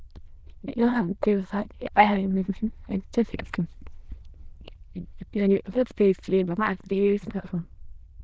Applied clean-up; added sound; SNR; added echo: neural diffusion model UNIVERSE++.